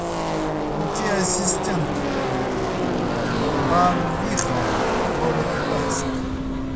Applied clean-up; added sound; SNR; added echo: none; Car passing by / Race car, auto racing; -4 dB; none.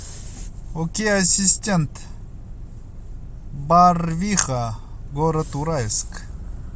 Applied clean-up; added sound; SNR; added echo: none; none; none; none.